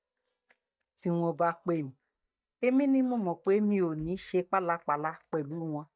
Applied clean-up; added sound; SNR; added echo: neural mask model DeepFilterNet 3.